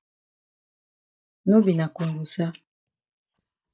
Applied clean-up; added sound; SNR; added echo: neural mask model DeepFilterNet 3.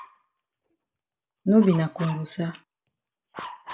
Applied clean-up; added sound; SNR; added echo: none; Dog; 17 dB; none.